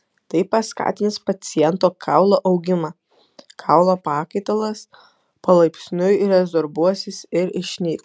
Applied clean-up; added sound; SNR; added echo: none; none; none; none.